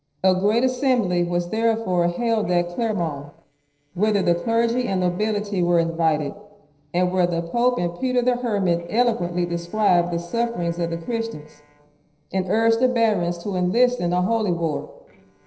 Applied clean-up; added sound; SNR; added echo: neural separator model SepFormer DNS4.